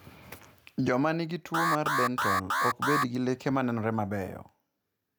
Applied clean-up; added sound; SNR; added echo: none; Alarm; -3 dB; none.